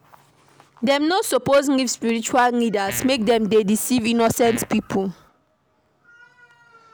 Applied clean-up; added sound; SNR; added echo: none; Fart; 16 dB; none.